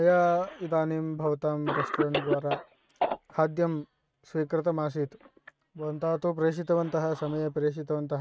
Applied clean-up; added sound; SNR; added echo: neural mask model RNNoise.